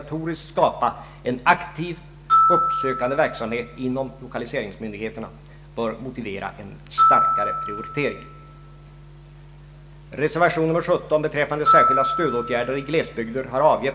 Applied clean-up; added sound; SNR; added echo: none; Glockenspiel; 1 dB; reverberation time 0.7 s.